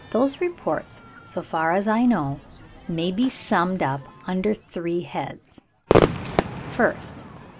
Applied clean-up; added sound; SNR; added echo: none; Crowd / Fireworks; 4 dB; none.